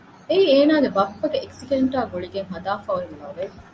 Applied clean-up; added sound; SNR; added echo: none; none; none; none.